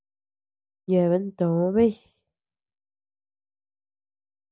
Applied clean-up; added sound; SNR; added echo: none; none; none; none.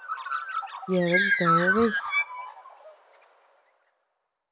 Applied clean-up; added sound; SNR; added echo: none; Bird; -2 dB; none.